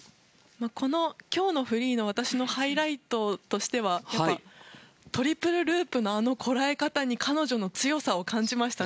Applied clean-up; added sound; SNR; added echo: none; none; none; none.